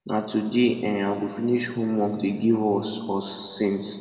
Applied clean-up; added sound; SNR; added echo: none; none; none; reverberation time 2.2 s.